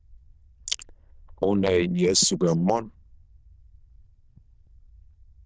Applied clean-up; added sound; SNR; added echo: neural diffusion model UNIVERSE++.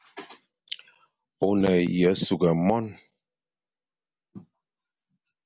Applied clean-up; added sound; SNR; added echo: none; none; none; none.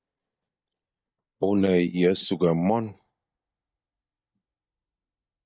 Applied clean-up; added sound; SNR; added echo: neural mask model DeepFilterNet 3.